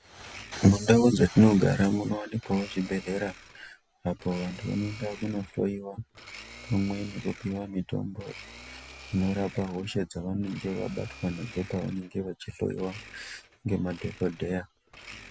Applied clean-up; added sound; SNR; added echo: none; Domestic sounds, home sounds; 19 dB; none.